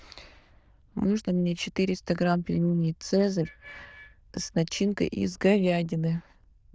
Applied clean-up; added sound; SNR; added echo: neural diffusion model UNIVERSE++.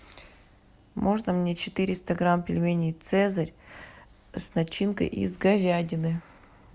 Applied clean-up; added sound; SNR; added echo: none; none; none; none.